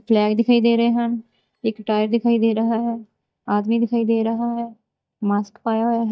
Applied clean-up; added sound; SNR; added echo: neural mask model DeepFilterNet 3.